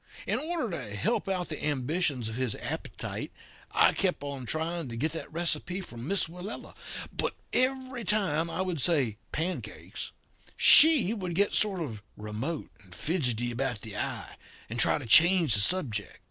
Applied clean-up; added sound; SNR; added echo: neural separator model SepFormer DNS4.